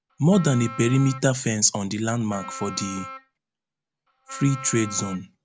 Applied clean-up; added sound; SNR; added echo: none; Wind instrument, woodwind instrument; 14 dB; none.